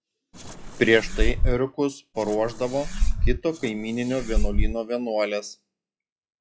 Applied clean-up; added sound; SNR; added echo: classical method log-MMSE.